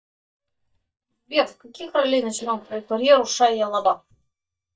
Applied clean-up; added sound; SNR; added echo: neural mask model DeepFilterNet 3.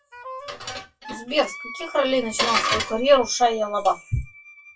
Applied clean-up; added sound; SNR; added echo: classical method WPE with log-MMSE.